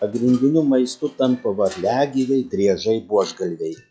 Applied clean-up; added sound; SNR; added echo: classical method log-MMSE.